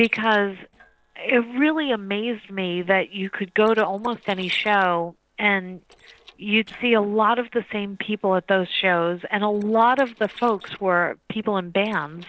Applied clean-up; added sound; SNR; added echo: neural separator model SepFormer DNS4.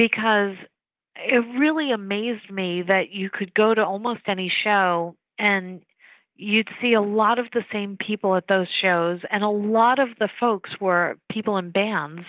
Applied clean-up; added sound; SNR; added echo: none; none; none; none.